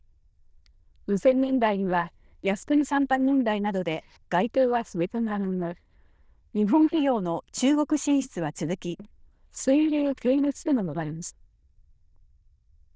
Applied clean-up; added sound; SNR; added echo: neural diffusion model UNIVERSE++.